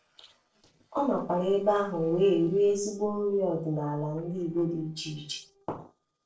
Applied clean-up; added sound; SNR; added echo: neural separator model SepFormer DNS4.